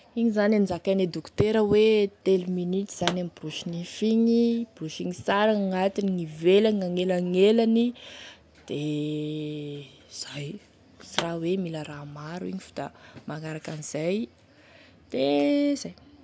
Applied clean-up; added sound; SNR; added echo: none; Explosion; 10 dB; none.